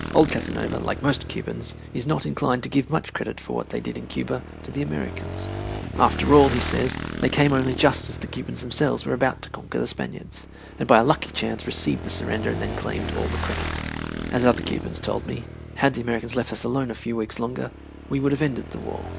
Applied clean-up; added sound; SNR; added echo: none; Motorcycle / Engine; 8 dB; none.